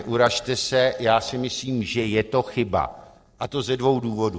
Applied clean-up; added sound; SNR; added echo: neural separator model SepFormer DNS4.